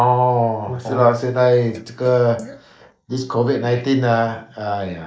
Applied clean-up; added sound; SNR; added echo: neural mask model Resemble Enhance denoiser.